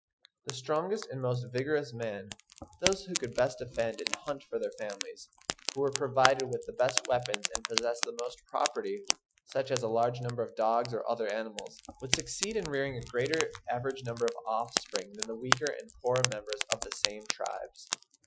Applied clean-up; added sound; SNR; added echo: classical method Wiener filter.